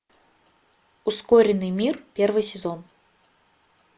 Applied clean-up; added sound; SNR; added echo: none; none; none; none.